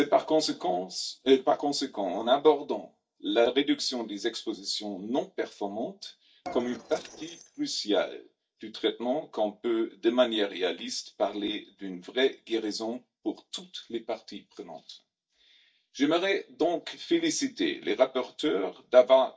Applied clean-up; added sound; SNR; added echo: neural mask model DeepFilterNet 3.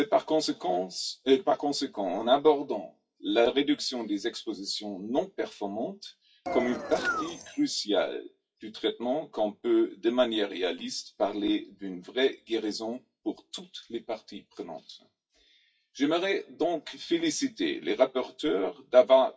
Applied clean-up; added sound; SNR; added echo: classical method WPE with log-MMSE.